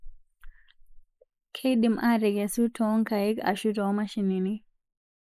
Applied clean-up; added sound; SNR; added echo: neural mask model Resemble Enhance denoiser.